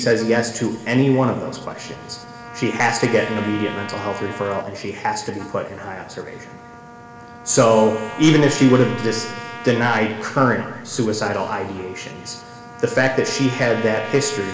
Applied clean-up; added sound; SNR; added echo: none; Trumpet; 15 dB; reverberation time 2.1 s.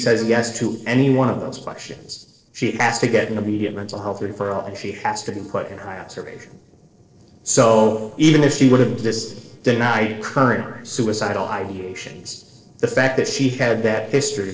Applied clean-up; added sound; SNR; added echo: neural separator model SepFormer DNS4.